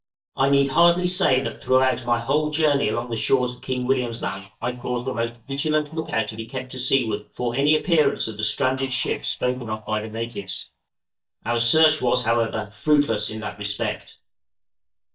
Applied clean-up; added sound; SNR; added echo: neural mask model DeepFilterNet 3.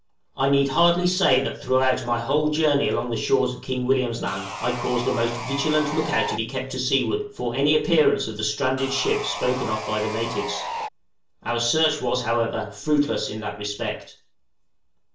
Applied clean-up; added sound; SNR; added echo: none; Sawing; 7 dB; reverberation time 0.4 s.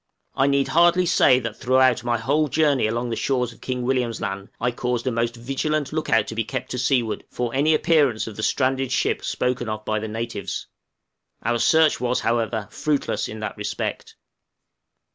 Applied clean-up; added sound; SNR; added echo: none; none; none; none.